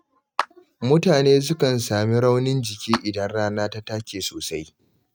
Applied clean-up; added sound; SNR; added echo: neural mask model RNNoise.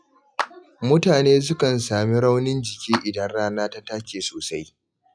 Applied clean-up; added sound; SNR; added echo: classical method log-MMSE.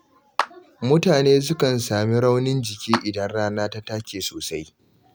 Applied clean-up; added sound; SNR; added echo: none; Clapping; 11 dB; none.